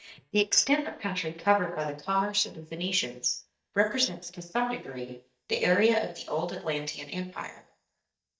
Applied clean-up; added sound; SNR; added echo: neural mask model DeepFilterNet 3.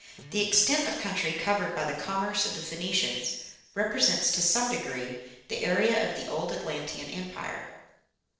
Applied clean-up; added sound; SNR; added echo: neural separator model SepFormer DNS4.